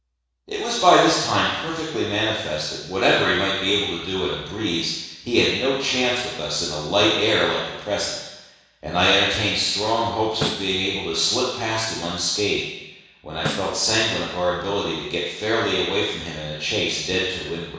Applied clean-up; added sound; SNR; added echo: none; Snare drum; 13 dB; reverberation time 1.1 s.